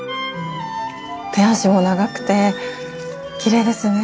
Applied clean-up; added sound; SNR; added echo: none; none; none; none.